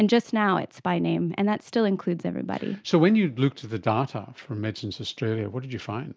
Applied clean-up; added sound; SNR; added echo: none; none; none; none.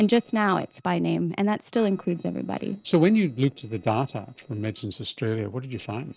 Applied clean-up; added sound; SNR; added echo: neural separator model SepFormer DNS4.